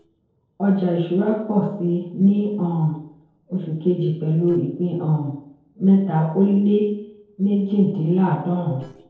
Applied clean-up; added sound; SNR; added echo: neural separator model SepFormer DNS4.